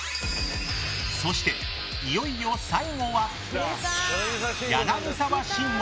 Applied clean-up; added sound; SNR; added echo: none; none; none; none.